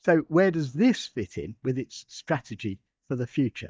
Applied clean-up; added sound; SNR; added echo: neural mask model DeepFilterNet 3.